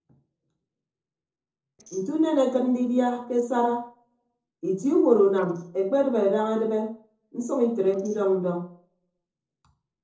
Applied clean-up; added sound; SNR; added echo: neural separator model SepFormer DNS4.